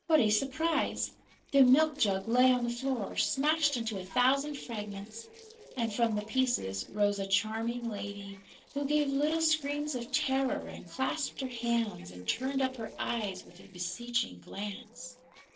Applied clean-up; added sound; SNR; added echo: neural separator model SepFormer DNS4.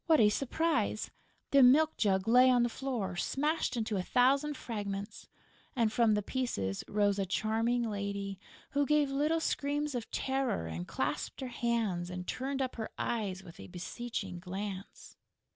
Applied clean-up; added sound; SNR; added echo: none; none; none; none.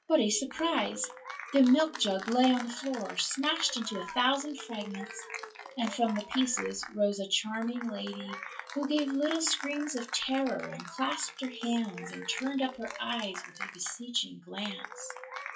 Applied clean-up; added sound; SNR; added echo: classical method WPE with log-MMSE.